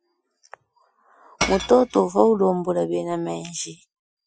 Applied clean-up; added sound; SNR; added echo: classical method Wiener filter.